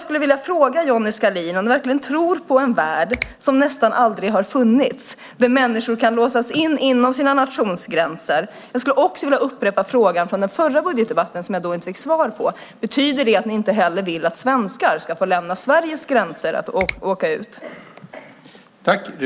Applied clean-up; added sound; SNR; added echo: none; Finger snapping; 15 dB; none.